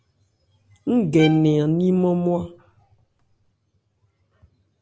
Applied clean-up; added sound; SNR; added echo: none; Bowed string instrument; 15 dB; none.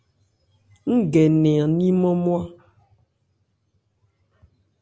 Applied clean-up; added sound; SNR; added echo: none; none; none; none.